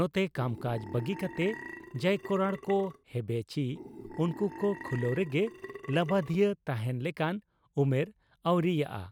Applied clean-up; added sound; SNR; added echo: none; Burping, eructation; 14 dB; none.